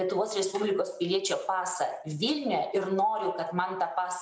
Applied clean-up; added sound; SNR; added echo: none; none; none; none.